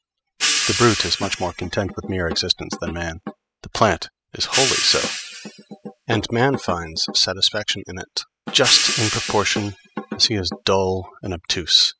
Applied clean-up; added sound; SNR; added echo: classical method spectral subtraction.